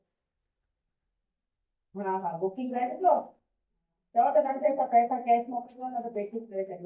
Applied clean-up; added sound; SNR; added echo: neural mask model DeepFilterNet 3.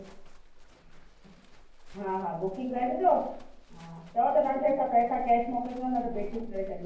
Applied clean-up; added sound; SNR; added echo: none; Livestock, farm animals, working animals; 14 dB; reverberation time 0.9 s.